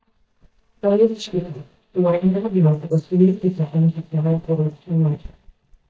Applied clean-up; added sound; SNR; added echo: neural mask model DeepFilterNet 3.